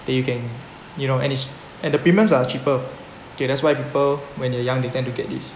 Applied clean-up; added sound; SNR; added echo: none; none; none; none.